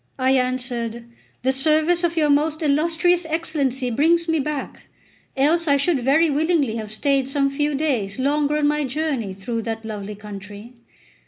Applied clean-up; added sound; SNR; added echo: none; none; none; none.